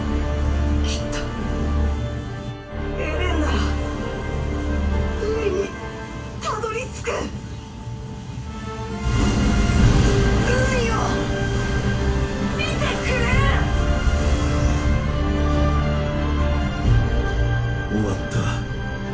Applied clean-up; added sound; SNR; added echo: none; none; none; reverberation time 0.3 s.